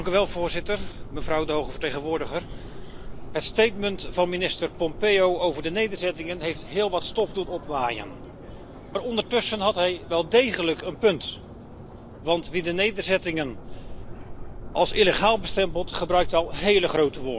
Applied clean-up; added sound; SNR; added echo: none; Subway, metro, underground; 9 dB; none.